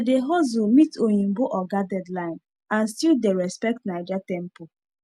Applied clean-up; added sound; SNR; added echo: none; none; none; none.